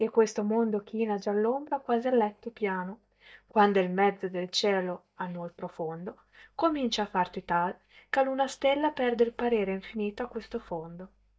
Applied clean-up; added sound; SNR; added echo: neural mask model DeepFilterNet 3.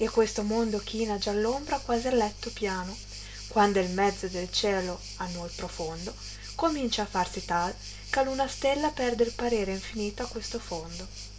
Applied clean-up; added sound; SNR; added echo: none; Waves, surf; 15 dB; reverberation time 0.2 s.